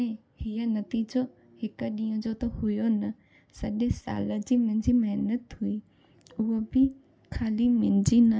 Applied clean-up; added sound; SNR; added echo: none; none; none; none.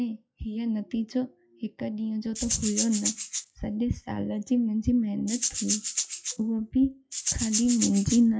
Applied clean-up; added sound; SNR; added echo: classical method log-MMSE.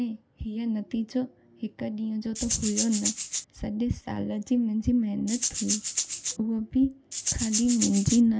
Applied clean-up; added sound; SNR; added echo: none; Rattle (instrument); 2 dB; none.